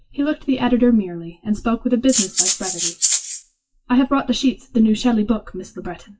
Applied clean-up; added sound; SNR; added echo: classical method WPE with log-MMSE.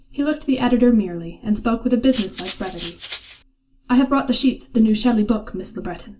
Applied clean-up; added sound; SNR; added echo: none; Rattle (instrument); 0 dB; reverberation time 0.2 s.